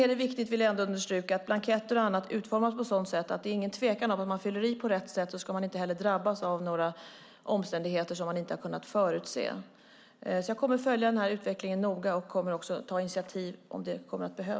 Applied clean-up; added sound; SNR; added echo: none; none; none; none.